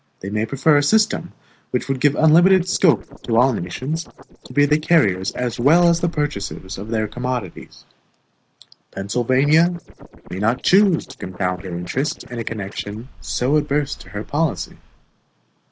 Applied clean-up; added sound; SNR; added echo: neural separator model SepFormer DNS4.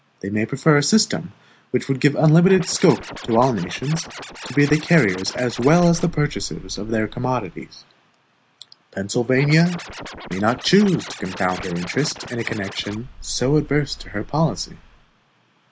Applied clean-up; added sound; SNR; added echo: none; Wind + Scratching (performance technique); 15 dB; none.